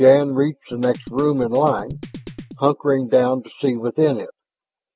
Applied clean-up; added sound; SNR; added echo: none; Drum kit; 15 dB; none.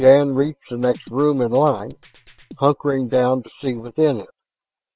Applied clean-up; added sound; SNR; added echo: neural separator model SepFormer WHAM!.